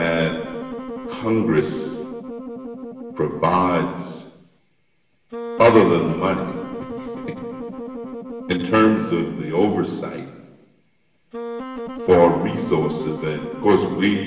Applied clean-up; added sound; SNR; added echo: none; Wind instrument, woodwind instrument; 11 dB; reverberation time 1.2 s.